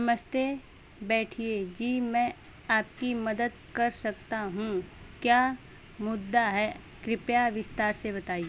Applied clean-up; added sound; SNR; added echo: none; none; none; none.